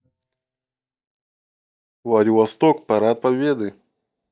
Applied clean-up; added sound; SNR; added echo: neural mask model DeepFilterNet 3.